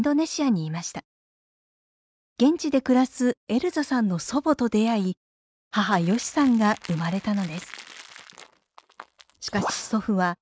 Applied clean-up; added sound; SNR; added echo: neural mask model RNNoise.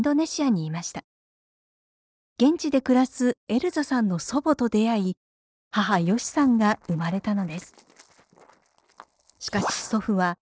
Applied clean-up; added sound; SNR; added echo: neural separator model SepFormer DNS4.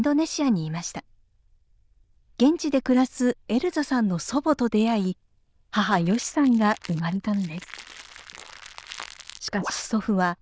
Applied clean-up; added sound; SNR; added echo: neural diffusion model UNIVERSE++.